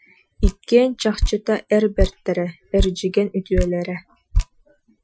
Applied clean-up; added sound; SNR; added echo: classical method Wiener filter.